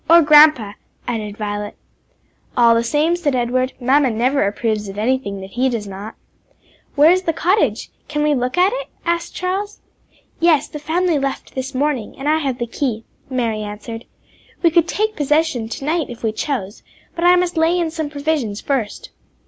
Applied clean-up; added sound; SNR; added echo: none; none; none; none.